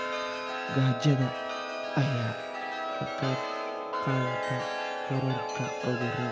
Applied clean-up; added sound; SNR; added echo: none; Chime; 1 dB; none.